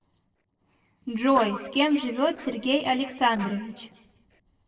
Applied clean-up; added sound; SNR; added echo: neural separator model SepFormer DNS4.